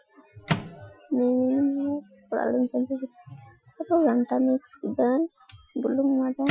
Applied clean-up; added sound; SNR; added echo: classical method Wiener filter.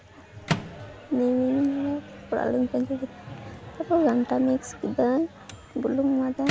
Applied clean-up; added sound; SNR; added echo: none; Microwave oven; 12 dB; none.